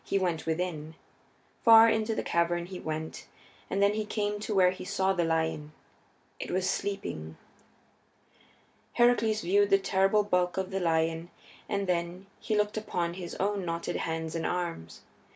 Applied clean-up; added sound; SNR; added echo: none; none; none; none.